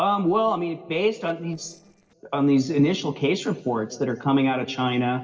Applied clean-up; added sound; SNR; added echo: neural separator model SepFormer DNS4.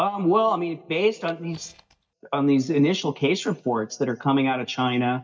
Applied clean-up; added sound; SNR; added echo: neural mask model DeepFilterNet 3.